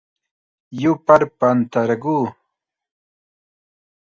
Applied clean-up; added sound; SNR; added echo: none; none; none; none.